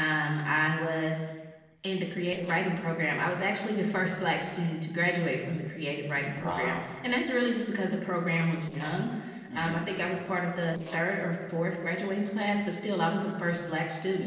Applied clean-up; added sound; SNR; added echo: neural separator model SepFormer DNS4.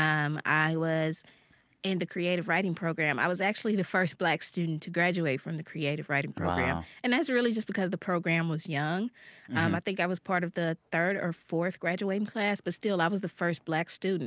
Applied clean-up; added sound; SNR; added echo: none; none; none; none.